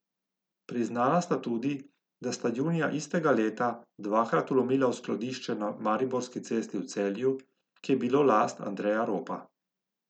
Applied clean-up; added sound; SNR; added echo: none; none; none; none.